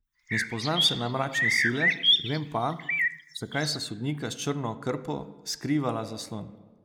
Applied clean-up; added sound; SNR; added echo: neural mask model Resemble Enhance denoiser.